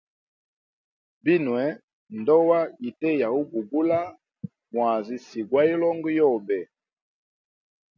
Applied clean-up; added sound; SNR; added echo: none; none; none; none.